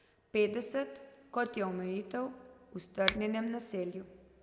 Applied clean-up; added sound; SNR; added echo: none; Finger snapping; 0 dB; none.